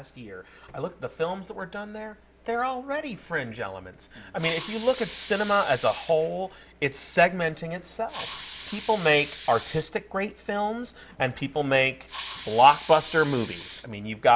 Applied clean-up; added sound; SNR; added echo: none; Hiss; 15 dB; none.